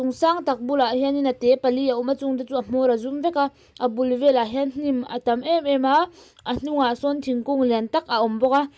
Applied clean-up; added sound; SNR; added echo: none; none; none; none.